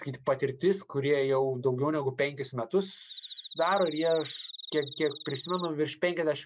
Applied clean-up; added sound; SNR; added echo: none; Cricket; 12 dB; none.